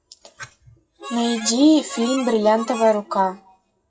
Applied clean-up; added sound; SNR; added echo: classical method WPE with log-MMSE.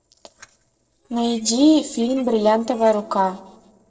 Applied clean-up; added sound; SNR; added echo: neural separator model SepFormer DNS4.